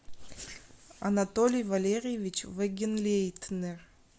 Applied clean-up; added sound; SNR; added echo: none; none; none; none.